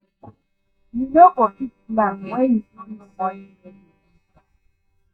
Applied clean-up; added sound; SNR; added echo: neural mask model DeepFilterNet 3.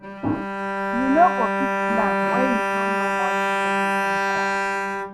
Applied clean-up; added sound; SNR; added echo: none; Bowed string instrument; -3 dB; none.